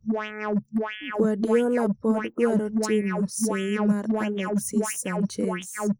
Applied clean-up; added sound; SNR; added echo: neural mask model Resemble Enhance denoiser.